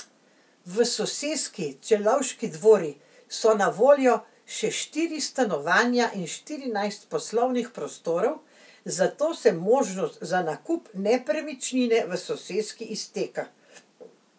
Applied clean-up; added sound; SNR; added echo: none; none; none; none.